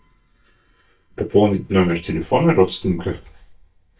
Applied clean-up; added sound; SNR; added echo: neural mask model DeepFilterNet 3.